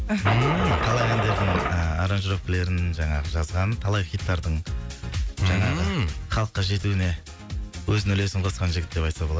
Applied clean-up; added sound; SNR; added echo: none; Engine starting / Car; 2 dB; none.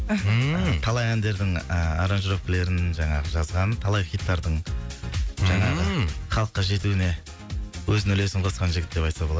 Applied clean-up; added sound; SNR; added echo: none; none; none; none.